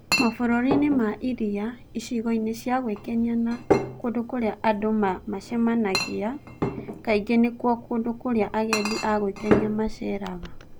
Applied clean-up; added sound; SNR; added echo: none; Chink, clink; 6 dB; none.